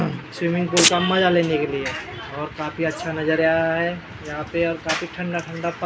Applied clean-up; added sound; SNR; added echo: none; Domestic sounds, home sounds; 0 dB; none.